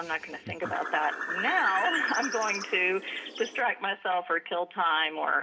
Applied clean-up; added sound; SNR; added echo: none; Bird; 4 dB; reverberation time 0.3 s.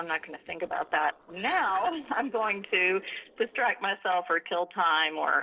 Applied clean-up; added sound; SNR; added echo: neural separator model SepFormer DNS4.